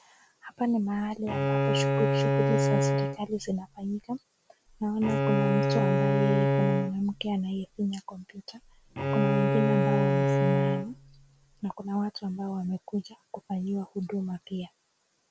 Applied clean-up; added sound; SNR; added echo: none; Bowed string instrument; -5 dB; none.